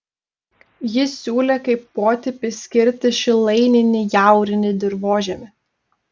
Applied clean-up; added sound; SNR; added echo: none; none; none; none.